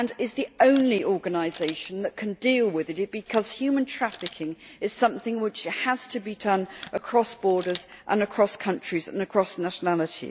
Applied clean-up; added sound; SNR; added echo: none; Camera; 19 dB; none.